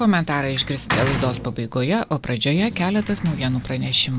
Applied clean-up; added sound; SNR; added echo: none; Sliding door / Slam; 10 dB; none.